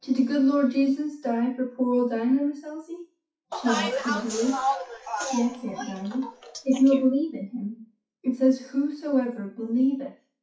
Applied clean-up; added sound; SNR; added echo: classical method WPE with log-MMSE.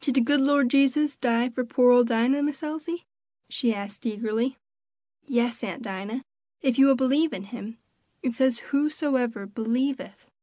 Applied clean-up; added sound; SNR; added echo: none; none; none; none.